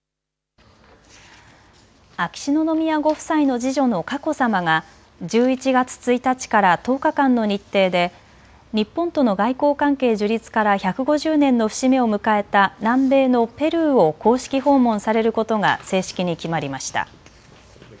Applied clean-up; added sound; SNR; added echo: none; none; none; none.